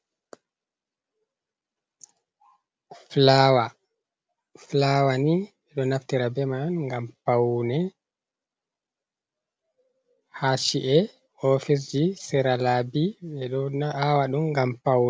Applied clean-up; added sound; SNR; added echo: none; none; none; none.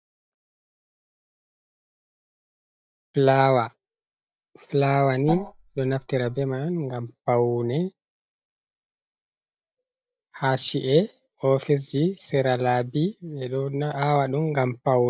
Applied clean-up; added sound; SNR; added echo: neural mask model DeepFilterNet 3.